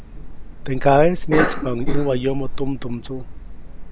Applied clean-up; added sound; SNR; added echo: none; Cough; 0 dB; none.